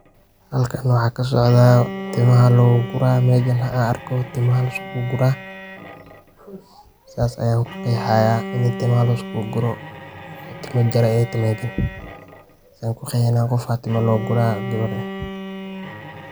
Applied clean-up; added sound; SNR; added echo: none; Bowed string instrument; 13 dB; none.